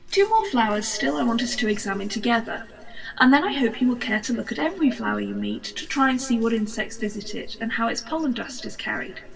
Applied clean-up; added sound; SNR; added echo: none; Chewing, mastication; 15 dB; reverberation time 2.0 s.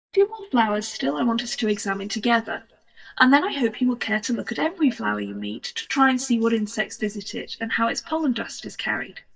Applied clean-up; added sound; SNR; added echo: neural mask model DeepFilterNet 3.